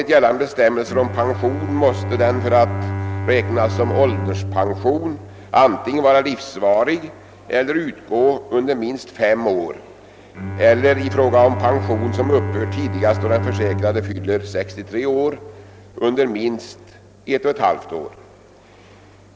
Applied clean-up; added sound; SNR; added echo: none; Bowed string instrument; 8 dB; none.